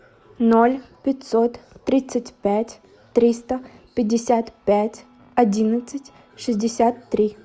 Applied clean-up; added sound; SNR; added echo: none; none; none; none.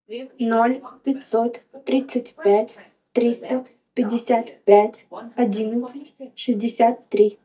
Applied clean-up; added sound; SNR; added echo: neural mask model DeepFilterNet 3.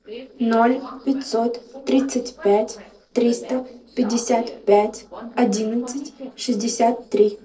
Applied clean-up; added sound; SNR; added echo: neural separator model SepFormer DNS4.